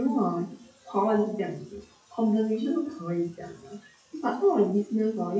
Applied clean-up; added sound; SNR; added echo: classical method WPE with log-MMSE.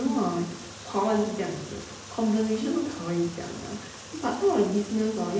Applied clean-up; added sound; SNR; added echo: none; Water; 16 dB; reverberation time 0.8 s.